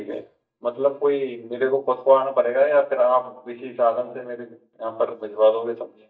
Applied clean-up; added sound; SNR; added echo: neural mask model DeepFilterNet 3.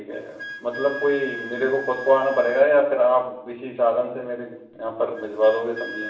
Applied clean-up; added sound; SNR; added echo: none; Wind instrument, woodwind instrument; 14 dB; reverberation time 0.7 s.